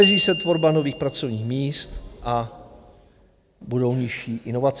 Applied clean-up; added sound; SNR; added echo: none; Glockenspiel; 7 dB; none.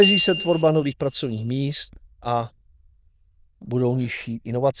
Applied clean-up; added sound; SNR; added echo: neural diffusion model UNIVERSE++.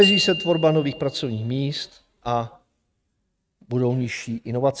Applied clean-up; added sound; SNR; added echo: neural mask model RNNoise.